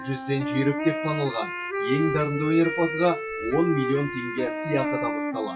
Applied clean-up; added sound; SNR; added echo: classical method WPE with log-MMSE.